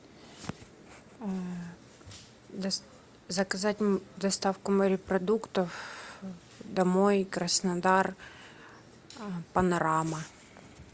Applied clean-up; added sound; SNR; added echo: none; none; none; none.